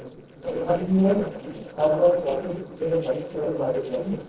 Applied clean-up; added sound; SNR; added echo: neural separator model SepFormer DNS4.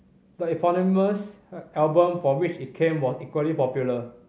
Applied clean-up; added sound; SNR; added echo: none; none; none; none.